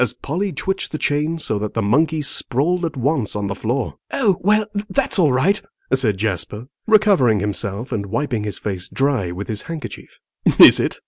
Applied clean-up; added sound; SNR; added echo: none; none; none; none.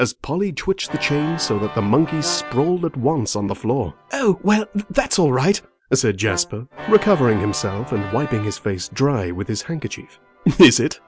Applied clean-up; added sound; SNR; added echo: none; Organ + Brass instrument; 16 dB; none.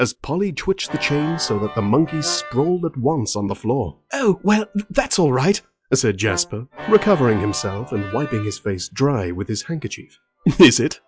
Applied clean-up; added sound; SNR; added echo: classical method log-MMSE.